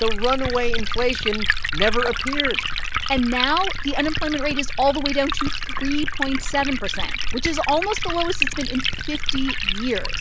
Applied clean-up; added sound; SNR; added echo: none; Liquid; -1 dB; none.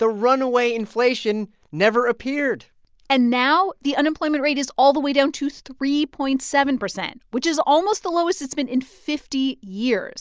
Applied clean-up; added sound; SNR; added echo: none; none; none; none.